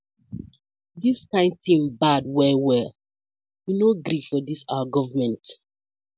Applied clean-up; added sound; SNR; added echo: none; none; none; none.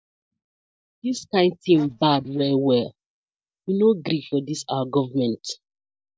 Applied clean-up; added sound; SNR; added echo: neural mask model DeepFilterNet 3.